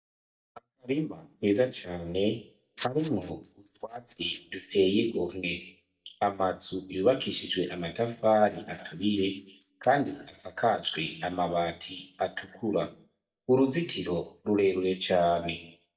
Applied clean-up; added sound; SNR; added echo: neural mask model DeepFilterNet 3.